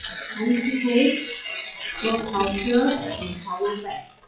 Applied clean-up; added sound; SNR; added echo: classical method WPE with log-MMSE.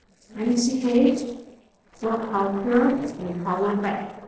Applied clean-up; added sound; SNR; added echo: neural separator model SepFormer DNS4.